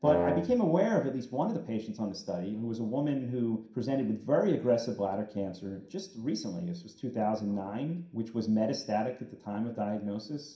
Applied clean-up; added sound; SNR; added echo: none; Wind instrument, woodwind instrument; 1 dB; reverberation time 0.5 s.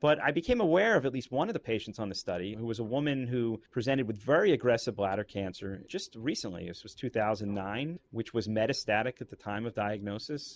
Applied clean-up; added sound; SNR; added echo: none; none; none; none.